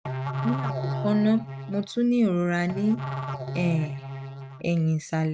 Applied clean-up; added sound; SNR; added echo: neural mask model RNNoise.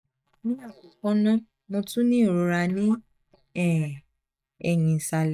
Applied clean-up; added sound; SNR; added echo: neural mask model DeepFilterNet 3.